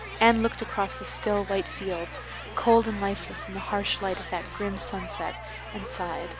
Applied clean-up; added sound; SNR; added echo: none; Crowd; 11 dB; none.